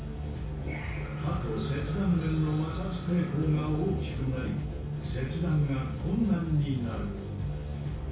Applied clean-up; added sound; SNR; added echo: none; Engine; 17 dB; reverberation time 0.6 s.